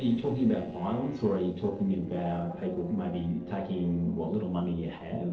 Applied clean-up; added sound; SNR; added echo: neural separator model SepFormer DNS4.